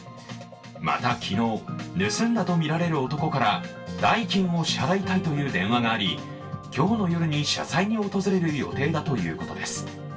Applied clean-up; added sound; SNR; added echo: none; none; none; reverberation time 0.2 s.